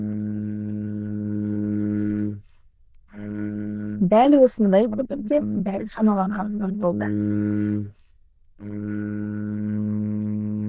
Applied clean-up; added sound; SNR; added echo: neural diffusion model UNIVERSE++.